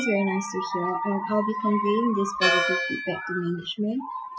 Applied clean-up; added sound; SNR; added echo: classical method Wiener filter.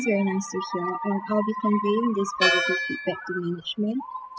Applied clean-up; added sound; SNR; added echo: classical method spectral subtraction.